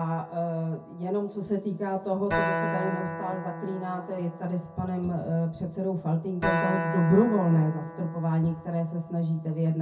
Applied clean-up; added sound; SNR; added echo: none; Acoustic guitar; 7 dB; reverberation time 0.3 s.